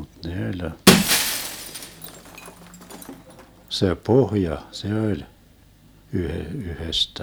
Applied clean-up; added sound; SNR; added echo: none; Shatter; -3 dB; none.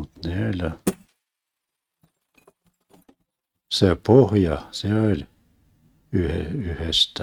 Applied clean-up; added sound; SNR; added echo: neural mask model RNNoise.